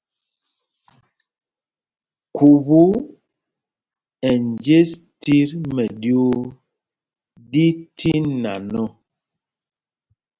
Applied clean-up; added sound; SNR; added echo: none; none; none; none.